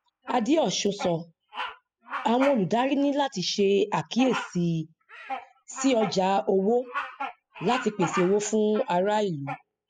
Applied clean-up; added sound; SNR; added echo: classical method spectral subtraction.